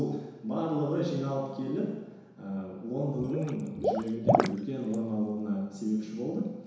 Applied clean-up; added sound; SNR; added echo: none; Water / Liquid; 0 dB; reverberation time 1.0 s.